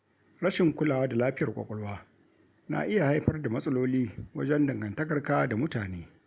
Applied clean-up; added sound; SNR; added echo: none; none; none; none.